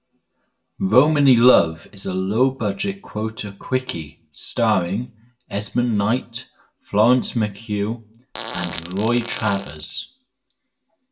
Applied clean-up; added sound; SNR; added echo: none; Fart; 10 dB; reverberation time 0.2 s.